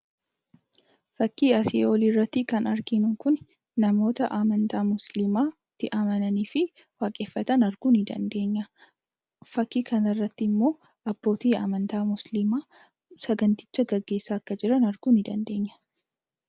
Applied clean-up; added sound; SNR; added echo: none; none; none; none.